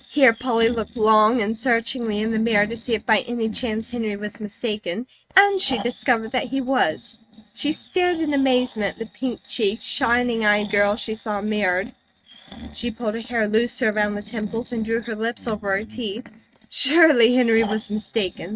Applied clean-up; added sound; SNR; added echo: neural mask model RNNoise.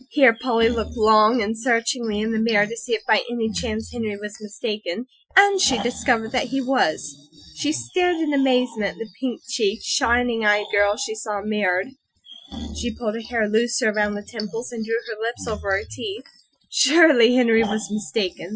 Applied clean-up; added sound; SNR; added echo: classical method Wiener filter.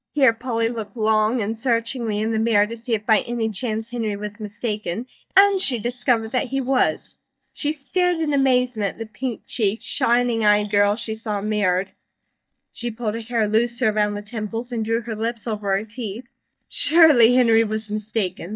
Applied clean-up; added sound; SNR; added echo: neural mask model DeepFilterNet 3.